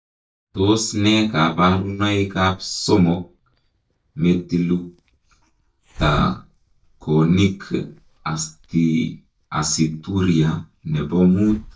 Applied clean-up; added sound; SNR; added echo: neural mask model DeepFilterNet 3.